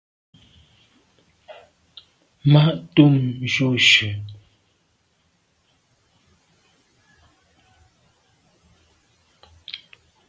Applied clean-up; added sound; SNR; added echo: none; none; none; none.